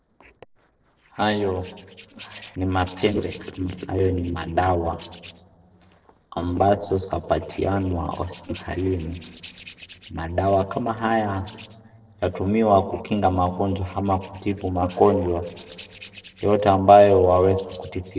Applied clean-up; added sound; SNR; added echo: neural separator model SepFormer DNS4.